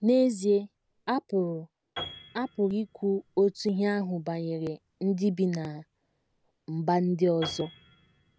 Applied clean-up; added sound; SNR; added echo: none; Piano; 19 dB; none.